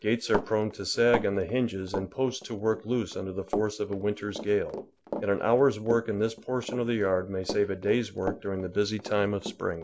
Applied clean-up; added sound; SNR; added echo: none; Run; 11 dB; none.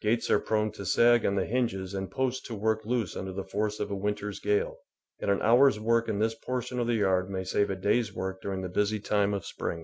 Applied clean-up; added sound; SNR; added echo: none; none; none; none.